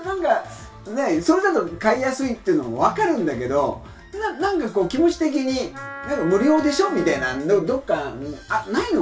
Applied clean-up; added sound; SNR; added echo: none; Wind instrument, woodwind instrument; 14 dB; reverberation time 0.2 s.